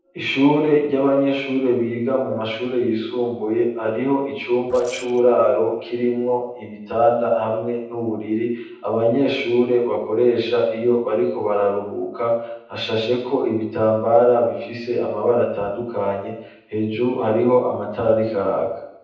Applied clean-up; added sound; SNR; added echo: neural separator model SepFormer DNS4.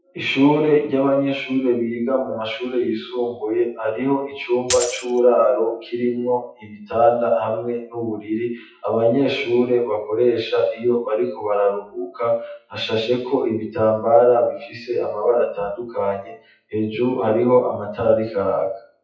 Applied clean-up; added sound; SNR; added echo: classical method WPE with log-MMSE.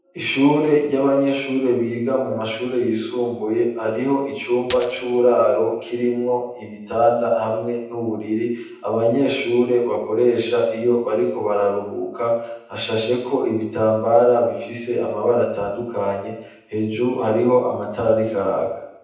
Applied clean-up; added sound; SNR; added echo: none; Coin (dropping); 7 dB; reverberation time 0.8 s.